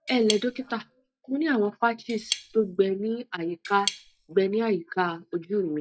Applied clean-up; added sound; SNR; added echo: classical method log-MMSE.